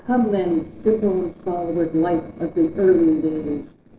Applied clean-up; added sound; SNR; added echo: neural separator model SepFormer DNS4.